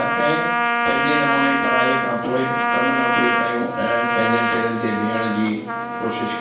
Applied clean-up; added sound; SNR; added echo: none; Trumpet; -2 dB; reverberation time 0.7 s.